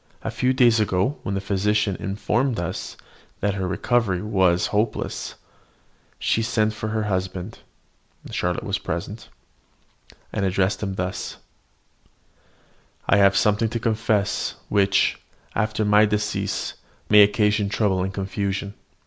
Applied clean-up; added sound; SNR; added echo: none; none; none; none.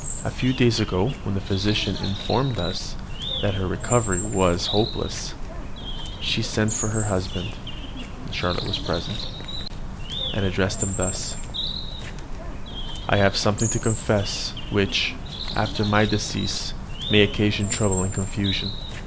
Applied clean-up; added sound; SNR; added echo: none; Bird; 4 dB; none.